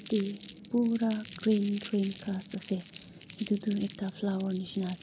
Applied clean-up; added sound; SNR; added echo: none; Crumpling, crinkling; 19 dB; none.